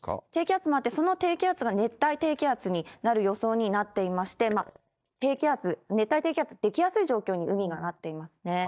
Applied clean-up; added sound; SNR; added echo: neural mask model DeepFilterNet 3.